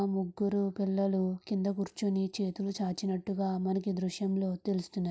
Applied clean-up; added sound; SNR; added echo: none; none; none; none.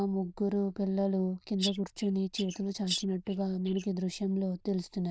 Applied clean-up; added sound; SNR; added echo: neural diffusion model UNIVERSE++.